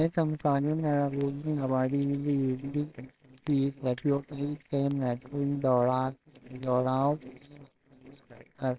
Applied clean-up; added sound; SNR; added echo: neural separator model SepFormer WHAMR!.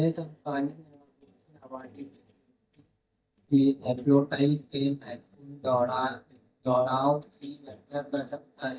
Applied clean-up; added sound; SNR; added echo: neural mask model DeepFilterNet 3.